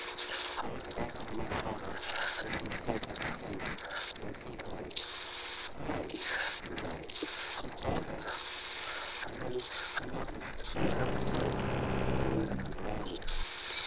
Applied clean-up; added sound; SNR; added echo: neural separator model SepFormer DNS4.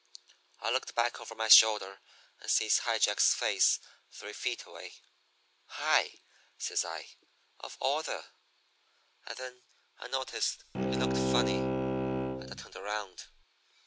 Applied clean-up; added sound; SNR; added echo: none; Bowed string instrument; -1 dB; none.